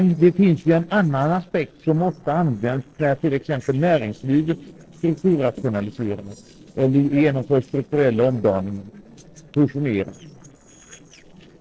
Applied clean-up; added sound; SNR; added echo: neural separator model SepFormer DNS4.